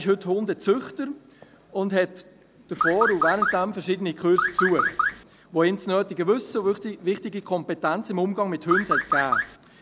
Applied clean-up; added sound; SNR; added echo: none; Car; 0 dB; none.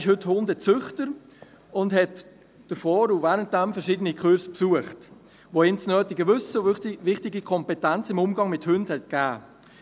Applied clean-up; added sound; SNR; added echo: none; none; none; none.